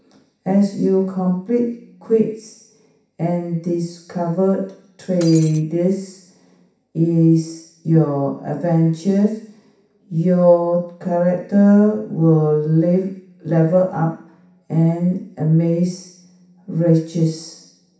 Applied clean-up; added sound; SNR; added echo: none; Shatter; 16 dB; reverberation time 0.7 s.